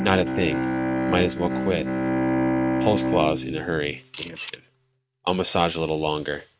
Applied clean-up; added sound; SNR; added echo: neural mask model RNNoise.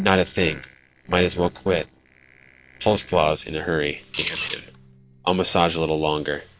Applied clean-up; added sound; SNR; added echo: neural separator model SepFormer DNS4.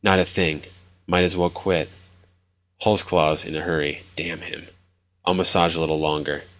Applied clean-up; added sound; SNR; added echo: none; none; none; none.